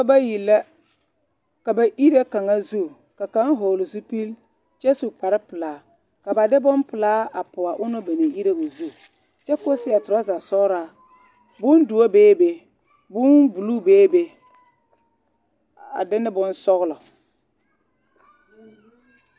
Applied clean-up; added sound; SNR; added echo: none; none; none; none.